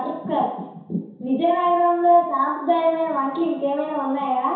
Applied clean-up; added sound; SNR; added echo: none; none; none; reverberation time 0.7 s.